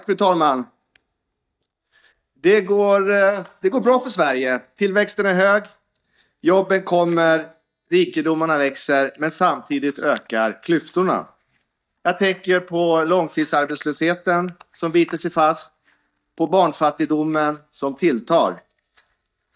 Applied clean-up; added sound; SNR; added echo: neural mask model DeepFilterNet 3.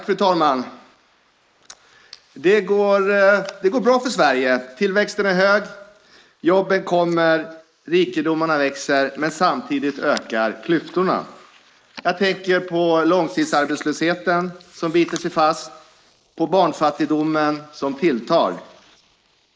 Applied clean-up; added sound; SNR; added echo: neural mask model Resemble Enhance denoiser.